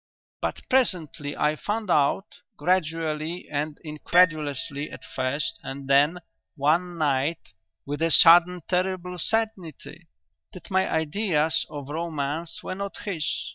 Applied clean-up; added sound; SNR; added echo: neural mask model DeepFilterNet 3.